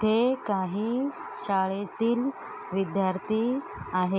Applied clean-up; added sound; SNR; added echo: none; none; none; none.